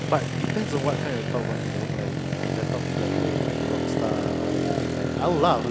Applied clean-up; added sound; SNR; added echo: none; Motorcycle; -3 dB; none.